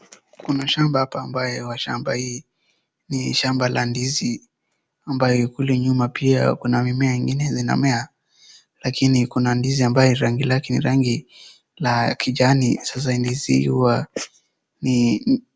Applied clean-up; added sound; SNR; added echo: none; none; none; none.